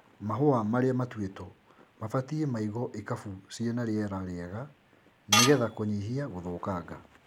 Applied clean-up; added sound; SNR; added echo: none; Tools; -3 dB; none.